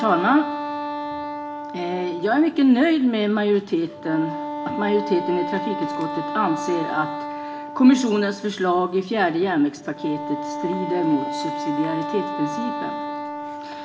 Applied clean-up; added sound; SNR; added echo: none; Wind instrument, woodwind instrument; 7 dB; reverberation time 0.7 s.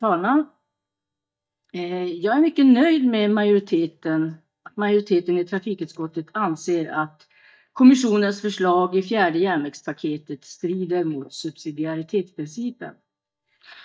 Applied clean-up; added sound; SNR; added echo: neural mask model DeepFilterNet 3.